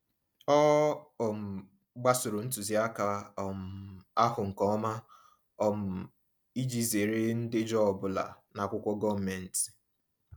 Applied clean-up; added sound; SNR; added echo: none; none; none; none.